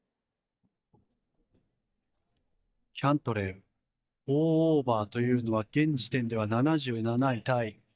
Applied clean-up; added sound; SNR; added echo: neural mask model DeepFilterNet 3.